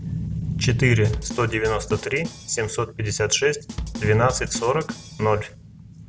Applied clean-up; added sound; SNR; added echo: none; Drum kit; 12 dB; none.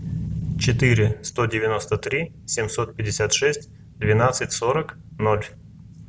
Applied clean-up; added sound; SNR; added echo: none; none; none; none.